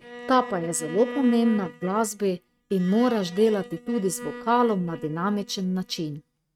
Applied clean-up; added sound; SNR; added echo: neural mask model RNNoise.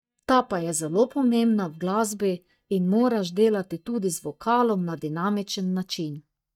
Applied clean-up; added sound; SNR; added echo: neural mask model DeepFilterNet 3.